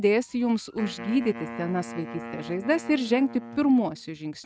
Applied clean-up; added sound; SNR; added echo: neural mask model RNNoise.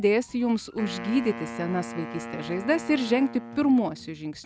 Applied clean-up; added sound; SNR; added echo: none; Wind instrument, woodwind instrument; 12 dB; none.